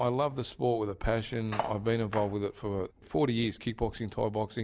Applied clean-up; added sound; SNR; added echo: none; Cutlery, silverware; 8 dB; none.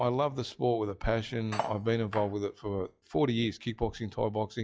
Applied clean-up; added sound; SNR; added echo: classical method log-MMSE.